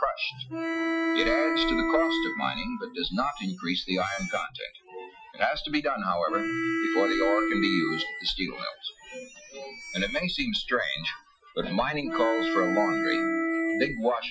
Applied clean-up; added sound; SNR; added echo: classical method Wiener filter.